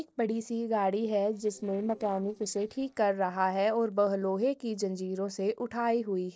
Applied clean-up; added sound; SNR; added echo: neural separator model SepFormer DNS4.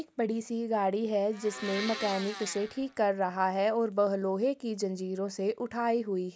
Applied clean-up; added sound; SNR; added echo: none; Domestic sounds, home sounds; 10 dB; none.